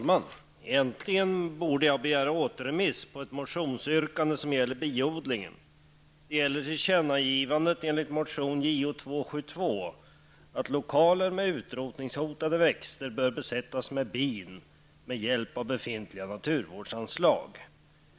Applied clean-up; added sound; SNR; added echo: none; none; none; none.